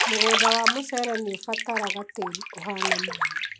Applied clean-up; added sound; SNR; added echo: none; Bathtub (filling or washing); -4 dB; none.